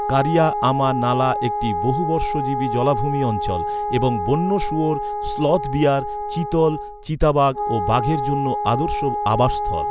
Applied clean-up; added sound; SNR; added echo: none; Wind instrument, woodwind instrument; 4 dB; none.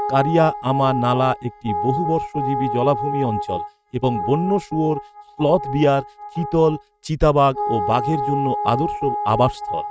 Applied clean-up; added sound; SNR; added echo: neural mask model RNNoise.